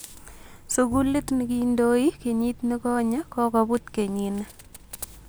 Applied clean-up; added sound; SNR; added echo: none; Bowed string instrument; 19 dB; none.